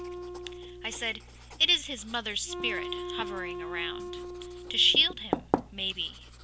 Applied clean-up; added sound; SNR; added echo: none; Writing + Wind instrument, woodwind instrument; 6 dB; none.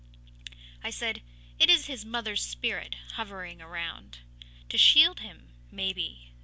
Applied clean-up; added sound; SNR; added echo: none; none; none; none.